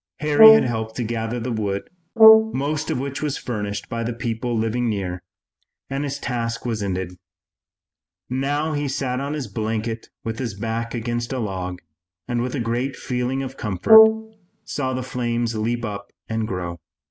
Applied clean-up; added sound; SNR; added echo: none; Brass instrument; -5 dB; none.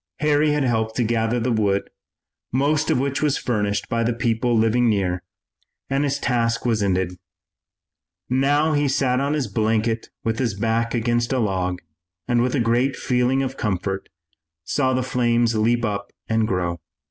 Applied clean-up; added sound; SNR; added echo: none; none; none; none.